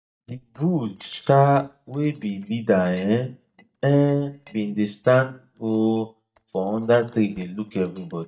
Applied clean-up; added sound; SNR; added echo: neural mask model DeepFilterNet 3.